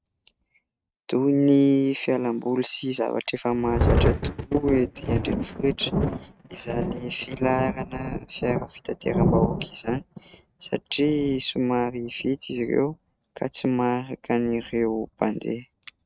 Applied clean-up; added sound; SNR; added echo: neural mask model RNNoise.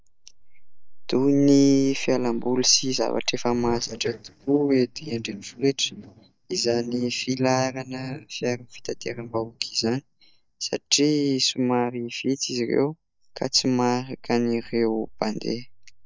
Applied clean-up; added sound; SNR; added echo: neural mask model DeepFilterNet 3.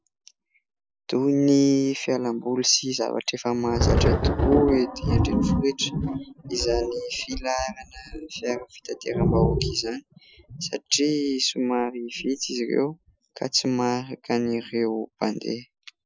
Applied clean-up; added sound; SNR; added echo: classical method Wiener filter.